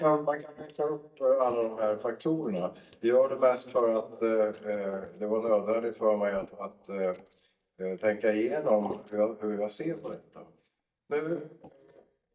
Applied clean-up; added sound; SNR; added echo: neural mask model DeepFilterNet 3.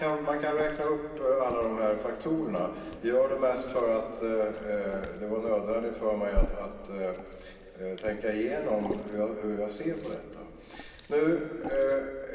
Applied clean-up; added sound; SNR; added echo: none; Liquid; 10 dB; reverberation time 2.4 s.